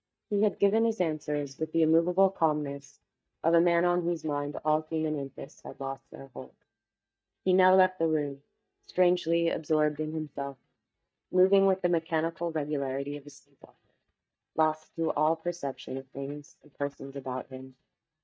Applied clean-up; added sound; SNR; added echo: neural mask model DeepFilterNet 3.